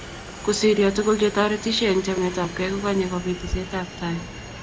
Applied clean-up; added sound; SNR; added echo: none; Subway, metro, underground; 11 dB; none.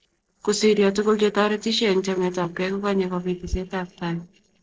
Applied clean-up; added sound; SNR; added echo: neural separator model SepFormer DNS4.